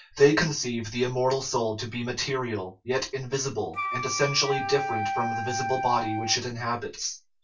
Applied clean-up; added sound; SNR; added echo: none; Wind instrument, woodwind instrument; 4 dB; reverberation time 0.2 s.